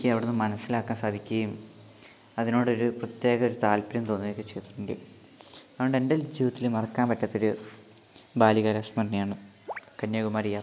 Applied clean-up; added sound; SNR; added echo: none; none; none; none.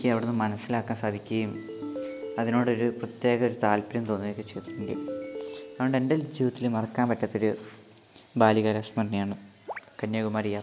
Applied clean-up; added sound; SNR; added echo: none; Ringtone; 11 dB; none.